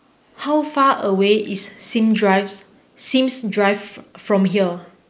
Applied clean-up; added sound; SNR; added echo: neural mask model Resemble Enhance denoiser.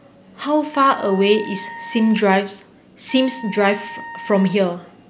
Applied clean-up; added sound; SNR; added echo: none; Wind instrument, woodwind instrument; 16 dB; none.